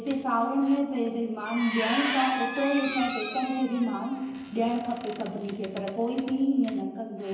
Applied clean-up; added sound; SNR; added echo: none; Squeak; 10 dB; reverberation time 1.0 s.